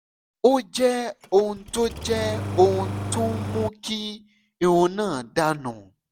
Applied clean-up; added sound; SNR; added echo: none; Engine starting; 7 dB; none.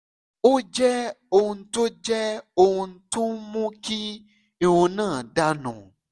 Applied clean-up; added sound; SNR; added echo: none; none; none; none.